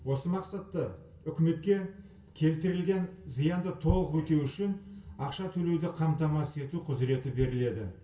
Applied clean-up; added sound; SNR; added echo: none; none; none; reverberation time 0.2 s.